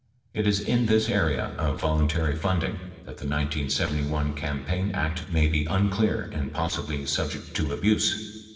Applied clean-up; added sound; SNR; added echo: neural separator model SepFormer DNS4.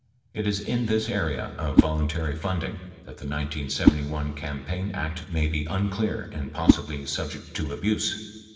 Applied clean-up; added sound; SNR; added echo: none; Whoosh, swoosh, swish; 0 dB; reverberation time 1.4 s.